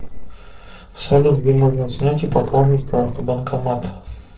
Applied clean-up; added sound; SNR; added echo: neural separator model SepFormer DNS4.